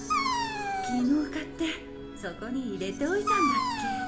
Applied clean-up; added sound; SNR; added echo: none; Dog; 0 dB; reverberation time 0.4 s.